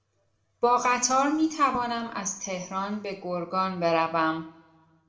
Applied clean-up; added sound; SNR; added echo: none; none; none; reverberation time 0.9 s.